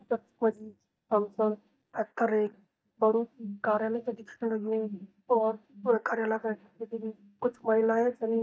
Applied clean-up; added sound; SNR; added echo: neural mask model DeepFilterNet 3.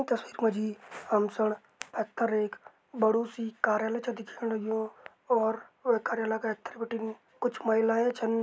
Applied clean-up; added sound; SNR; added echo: none; none; none; none.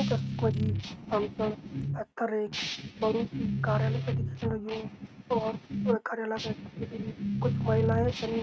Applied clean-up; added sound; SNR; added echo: neural mask model RNNoise.